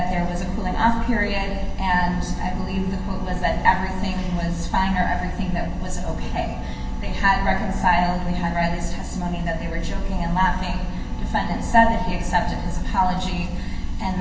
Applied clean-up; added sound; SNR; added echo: none; Bowed string instrument; 18 dB; reverberation time 0.9 s.